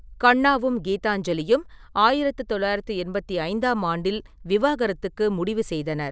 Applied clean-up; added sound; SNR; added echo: none; none; none; none.